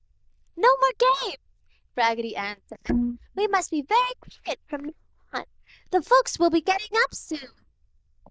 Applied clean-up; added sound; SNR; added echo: neural diffusion model UNIVERSE++.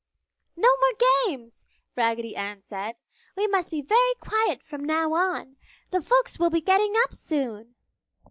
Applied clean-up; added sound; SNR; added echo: neural mask model Resemble Enhance denoiser.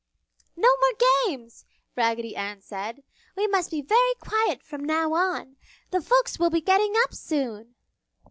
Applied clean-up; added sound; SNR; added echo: none; none; none; none.